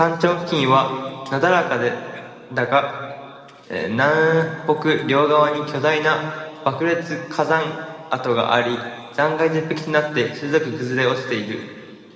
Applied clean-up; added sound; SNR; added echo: none; none; none; reverberation time 2.0 s.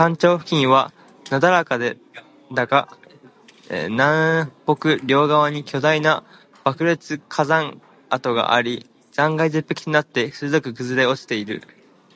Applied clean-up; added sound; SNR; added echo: none; none; none; none.